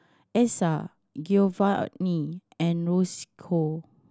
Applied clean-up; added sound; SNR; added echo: none; none; none; none.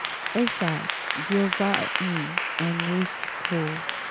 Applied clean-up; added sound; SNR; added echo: none; Applause / Clapping; 1 dB; none.